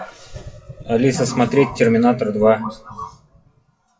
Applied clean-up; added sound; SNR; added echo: classical method WPE with log-MMSE.